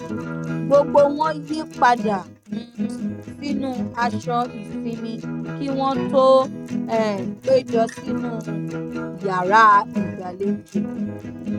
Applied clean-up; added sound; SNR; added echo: neural mask model RNNoise.